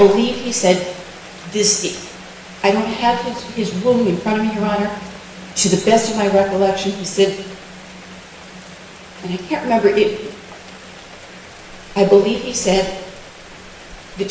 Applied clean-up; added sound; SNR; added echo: none; Rain; 19 dB; reverberation time 0.9 s.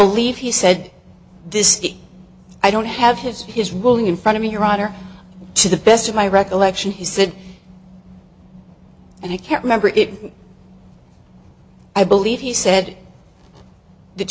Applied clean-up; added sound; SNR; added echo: none; none; none; none.